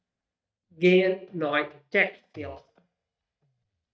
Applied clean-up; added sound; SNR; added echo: neural mask model DeepFilterNet 3.